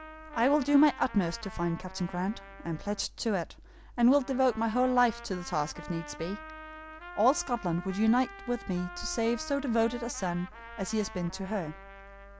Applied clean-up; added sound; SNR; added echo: none; Trumpet; 16 dB; none.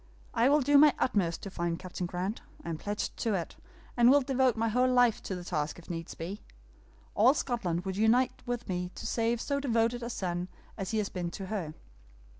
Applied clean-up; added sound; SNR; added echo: none; none; none; none.